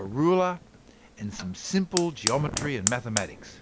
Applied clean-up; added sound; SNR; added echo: none; Fire; 6 dB; none.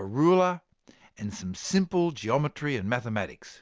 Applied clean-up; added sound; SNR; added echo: none; none; none; none.